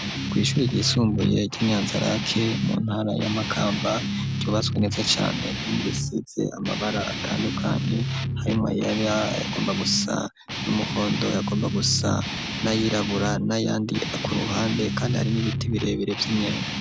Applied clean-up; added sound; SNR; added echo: none; Guitar; 3 dB; none.